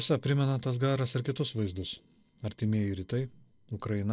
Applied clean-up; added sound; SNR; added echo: neural separator model SepFormer DNS4.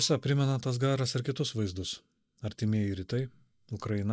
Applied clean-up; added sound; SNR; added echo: neural mask model DeepFilterNet 3.